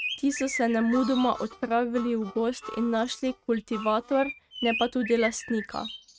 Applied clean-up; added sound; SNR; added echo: neural mask model RNNoise.